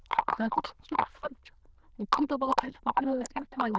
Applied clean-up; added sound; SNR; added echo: neural diffusion model UNIVERSE++.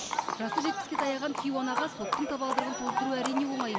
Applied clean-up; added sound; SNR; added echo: none; Livestock, farm animals, working animals; 0 dB; none.